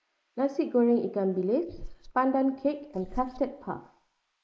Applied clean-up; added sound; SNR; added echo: neural mask model Resemble Enhance denoiser.